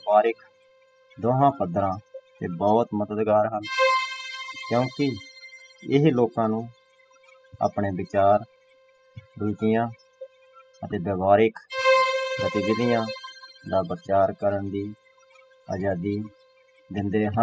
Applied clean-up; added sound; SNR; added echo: classical method spectral subtraction.